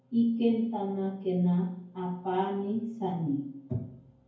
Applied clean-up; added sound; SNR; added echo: none; none; none; reverberation time 0.9 s.